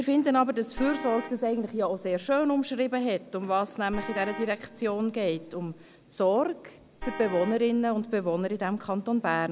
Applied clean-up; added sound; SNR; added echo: none; Vehicle horn, car horn, honking; 14 dB; none.